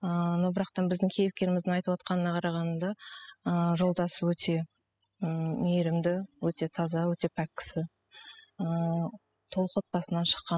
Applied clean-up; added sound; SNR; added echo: classical method spectral subtraction.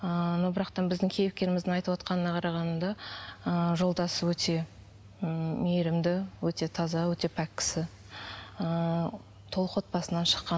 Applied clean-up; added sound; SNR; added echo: none; none; none; none.